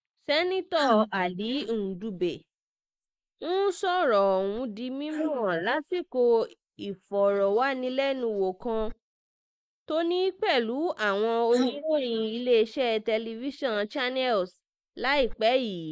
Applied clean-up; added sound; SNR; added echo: neural mask model Resemble Enhance denoiser.